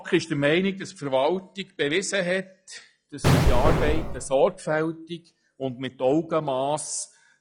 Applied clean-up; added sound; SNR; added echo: classical method log-MMSE.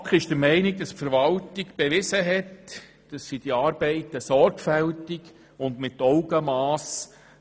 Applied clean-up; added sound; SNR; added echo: none; none; none; none.